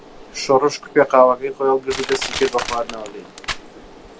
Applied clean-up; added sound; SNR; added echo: none; Crushing; 12 dB; none.